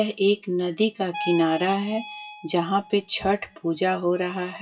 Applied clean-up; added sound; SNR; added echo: classical method WPE with log-MMSE.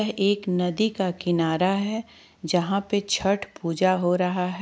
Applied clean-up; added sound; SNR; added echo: none; none; none; none.